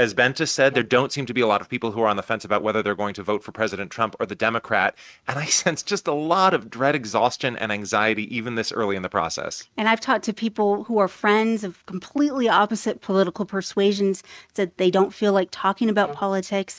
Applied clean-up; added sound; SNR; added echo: neural mask model RNNoise.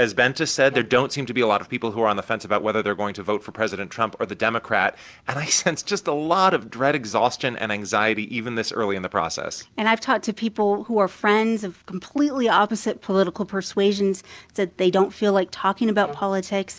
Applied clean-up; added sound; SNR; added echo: none; Wind instrument, woodwind instrument; 16 dB; none.